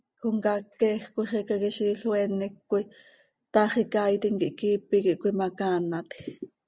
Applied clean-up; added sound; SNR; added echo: none; none; none; none.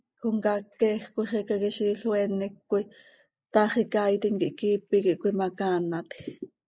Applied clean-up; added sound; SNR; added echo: neural mask model Resemble Enhance denoiser.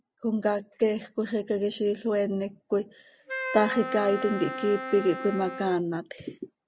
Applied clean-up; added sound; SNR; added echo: none; Wind instrument, woodwind instrument; 8 dB; none.